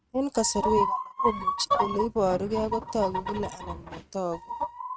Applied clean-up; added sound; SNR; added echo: neural mask model RNNoise.